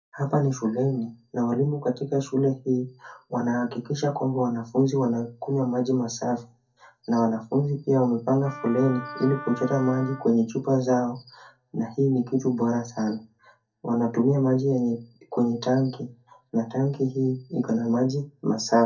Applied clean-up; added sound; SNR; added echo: none; Wind instrument, woodwind instrument; 13 dB; reverberation time 0.3 s.